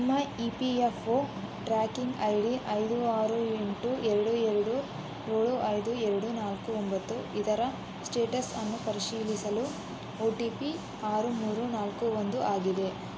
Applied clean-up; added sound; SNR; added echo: none; none; none; none.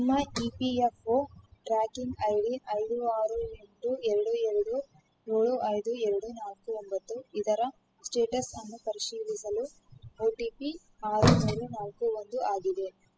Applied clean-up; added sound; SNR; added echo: classical method spectral subtraction.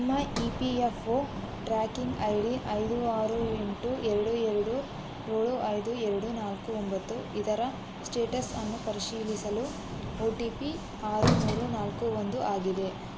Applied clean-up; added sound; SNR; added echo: none; Sliding door + Thunder / Rain; 7 dB; none.